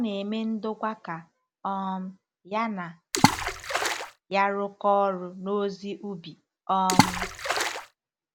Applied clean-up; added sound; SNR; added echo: none; Water / Splash, splatter; -5 dB; none.